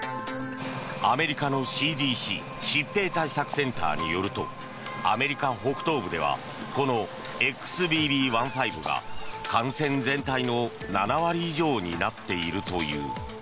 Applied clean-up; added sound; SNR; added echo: none; Walk, footsteps; 16 dB; none.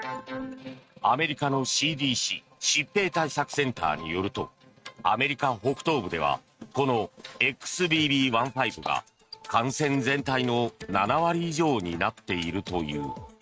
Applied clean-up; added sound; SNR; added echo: neural mask model RNNoise.